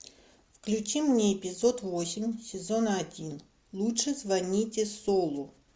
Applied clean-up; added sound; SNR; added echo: none; none; none; none.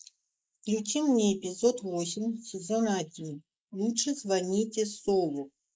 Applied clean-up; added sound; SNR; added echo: neural mask model Resemble Enhance denoiser.